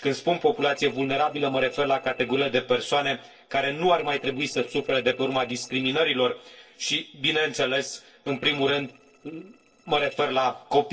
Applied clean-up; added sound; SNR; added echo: neural separator model SepFormer DNS4.